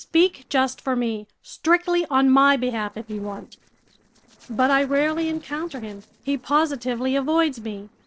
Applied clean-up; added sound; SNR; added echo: neural separator model SepFormer DNS4.